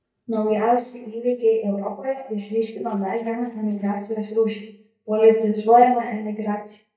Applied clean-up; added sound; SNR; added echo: neural mask model DeepFilterNet 3.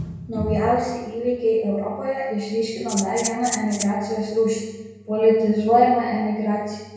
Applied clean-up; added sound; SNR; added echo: none; Rattle (instrument); 8 dB; reverberation time 1.0 s.